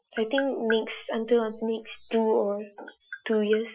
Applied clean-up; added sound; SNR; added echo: classical method Wiener filter.